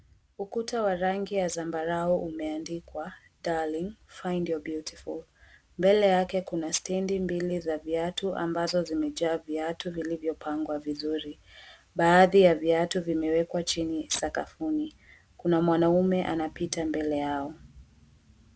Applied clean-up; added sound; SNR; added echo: none; none; none; none.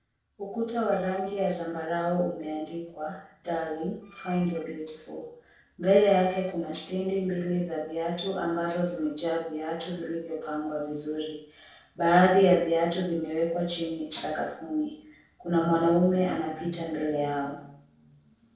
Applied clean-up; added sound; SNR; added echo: neural separator model SepFormer DNS4.